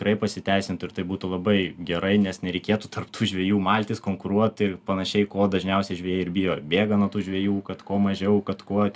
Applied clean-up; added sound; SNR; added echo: none; none; none; none.